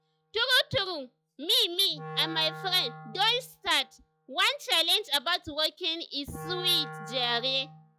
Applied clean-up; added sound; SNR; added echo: classical method log-MMSE.